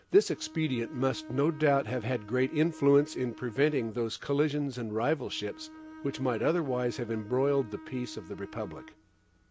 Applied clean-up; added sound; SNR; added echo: none; Bowed string instrument; 18 dB; none.